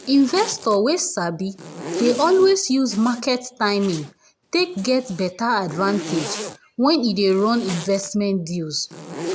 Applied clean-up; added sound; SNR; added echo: none; Zipper (clothing); 13 dB; none.